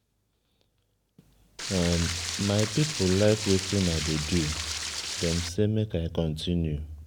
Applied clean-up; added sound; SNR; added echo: none; Stream; 5 dB; none.